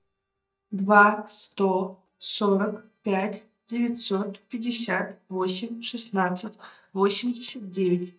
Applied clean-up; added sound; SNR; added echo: neural mask model DeepFilterNet 3.